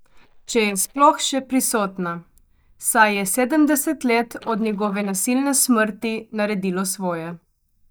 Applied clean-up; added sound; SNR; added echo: neural mask model DeepFilterNet 3.